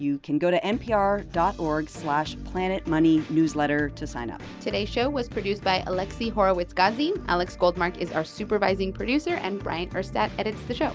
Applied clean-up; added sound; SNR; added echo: none; none; none; none.